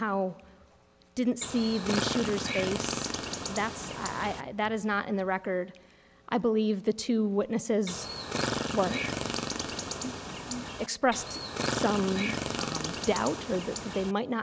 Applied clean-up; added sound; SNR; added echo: none; Chirp, tweet; 3 dB; none.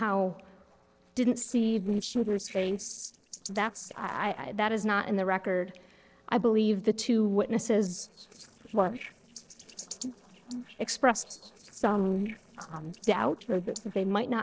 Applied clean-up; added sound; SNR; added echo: neural separator model SepFormer DNS4.